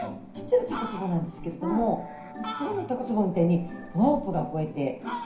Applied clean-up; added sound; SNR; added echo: none; Fowl; 14 dB; reverberation time 0.5 s.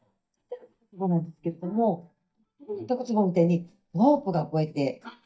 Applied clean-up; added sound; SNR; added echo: neural mask model DeepFilterNet 3.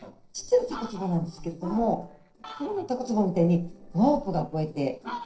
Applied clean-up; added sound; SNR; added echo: neural separator model SepFormer DNS4.